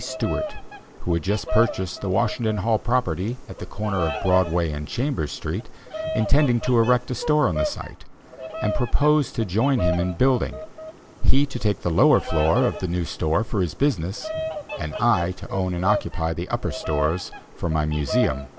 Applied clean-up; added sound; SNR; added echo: none; Bird vocalization, bird call, bird song; 11 dB; none.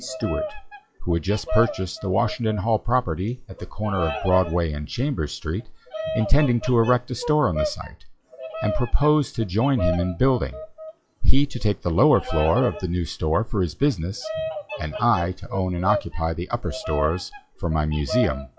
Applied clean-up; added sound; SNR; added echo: classical method log-MMSE.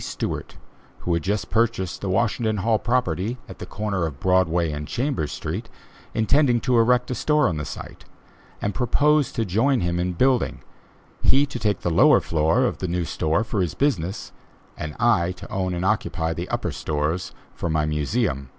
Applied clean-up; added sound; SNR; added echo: none; none; none; none.